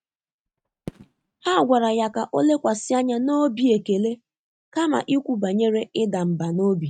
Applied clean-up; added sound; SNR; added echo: neural mask model RNNoise.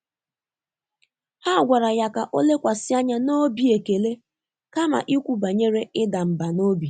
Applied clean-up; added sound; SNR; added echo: none; none; none; none.